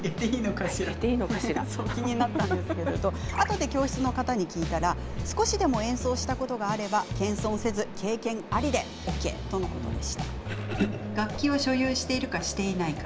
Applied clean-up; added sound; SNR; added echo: none; Mechanisms; 13 dB; none.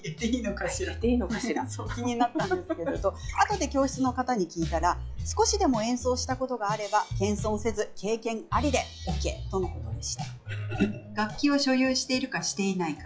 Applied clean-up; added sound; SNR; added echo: classical method log-MMSE.